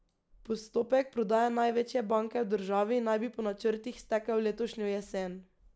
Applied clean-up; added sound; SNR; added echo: none; none; none; none.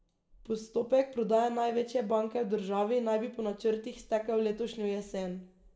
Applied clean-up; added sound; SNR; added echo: none; none; none; reverberation time 0.5 s.